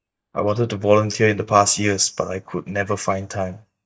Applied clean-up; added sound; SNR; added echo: neural mask model DeepFilterNet 3.